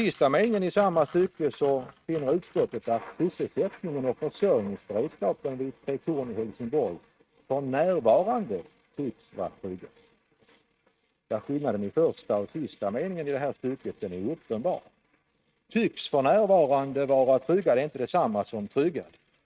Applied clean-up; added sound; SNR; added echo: neural mask model RNNoise.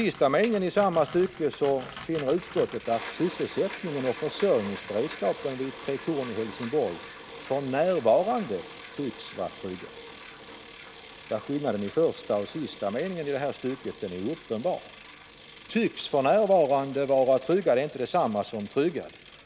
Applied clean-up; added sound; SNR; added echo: none; Bicycle; 16 dB; none.